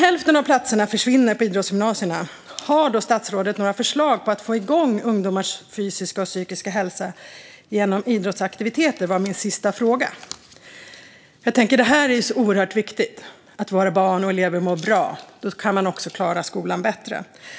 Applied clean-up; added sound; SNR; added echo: none; none; none; none.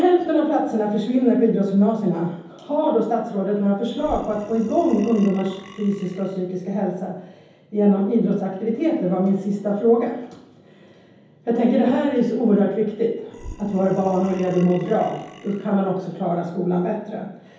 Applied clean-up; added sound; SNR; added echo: none; Burping, eructation; 18 dB; reverberation time 0.9 s.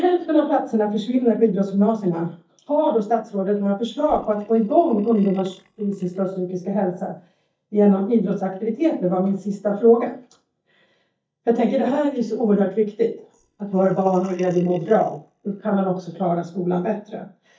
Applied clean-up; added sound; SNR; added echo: neural mask model DeepFilterNet 3.